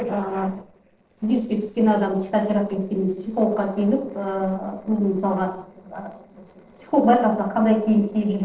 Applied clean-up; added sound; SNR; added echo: neural separator model SepFormer DNS4.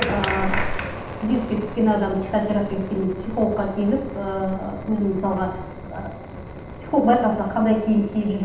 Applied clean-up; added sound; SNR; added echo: none; Fire; 8 dB; reverberation time 0.8 s.